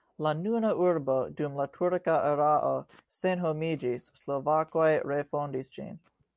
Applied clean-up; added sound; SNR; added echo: none; none; none; none.